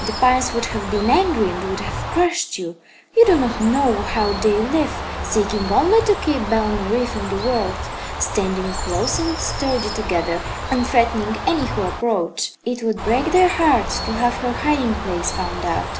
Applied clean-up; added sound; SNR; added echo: none; Bird; 7 dB; none.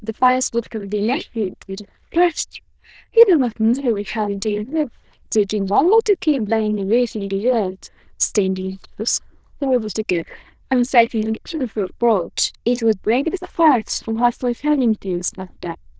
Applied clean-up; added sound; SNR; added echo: neural diffusion model UNIVERSE++.